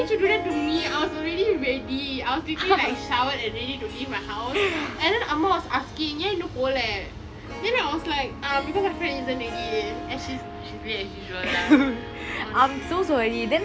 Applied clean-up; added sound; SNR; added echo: none; Harp; 12 dB; none.